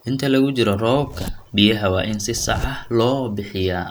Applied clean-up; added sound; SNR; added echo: none; Zipper (clothing); 12 dB; none.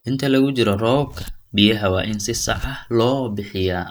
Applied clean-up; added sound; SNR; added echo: neural mask model DeepFilterNet 3.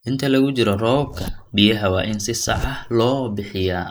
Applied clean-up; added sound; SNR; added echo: neural mask model Resemble Enhance denoiser.